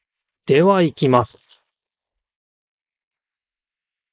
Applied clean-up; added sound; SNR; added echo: neural mask model Resemble Enhance denoiser.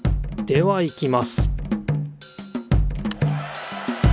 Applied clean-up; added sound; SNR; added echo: none; none; none; none.